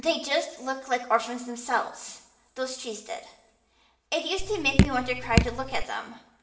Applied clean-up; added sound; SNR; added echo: none; Drip; -5 dB; reverberation time 0.8 s.